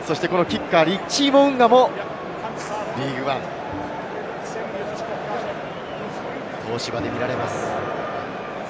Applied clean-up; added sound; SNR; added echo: none; Bowed string instrument; 18 dB; none.